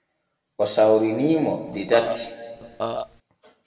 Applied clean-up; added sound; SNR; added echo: none; Burping, eructation; 7 dB; reverberation time 1.7 s.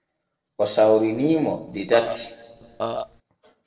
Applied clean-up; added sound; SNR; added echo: neural separator model SepFormer DNS4.